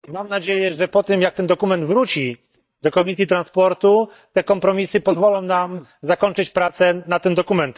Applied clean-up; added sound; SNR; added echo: neural mask model DeepFilterNet 3.